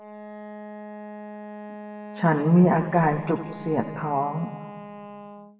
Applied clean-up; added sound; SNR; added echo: none; Wind instrument, woodwind instrument; 13 dB; reverberation time 1.4 s.